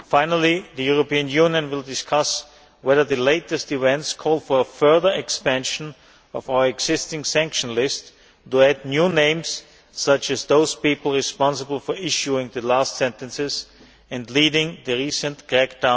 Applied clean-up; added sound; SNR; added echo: none; none; none; none.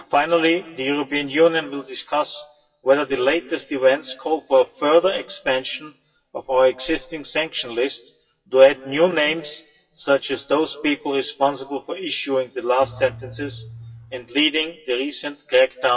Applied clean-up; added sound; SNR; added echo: classical method WPE with log-MMSE.